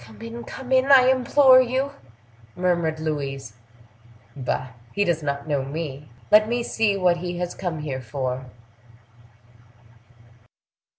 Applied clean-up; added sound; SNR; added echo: none; none; none; none.